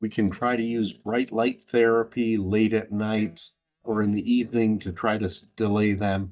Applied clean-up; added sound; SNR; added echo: neural mask model DeepFilterNet 3.